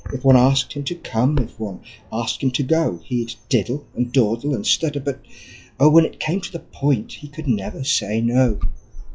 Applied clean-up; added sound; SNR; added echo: classical method log-MMSE.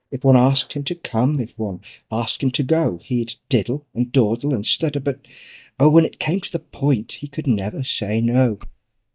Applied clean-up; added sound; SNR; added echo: neural mask model DeepFilterNet 3.